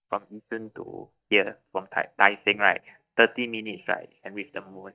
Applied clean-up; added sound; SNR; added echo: neural mask model DeepFilterNet 3.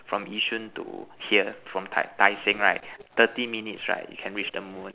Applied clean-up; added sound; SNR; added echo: none; none; none; none.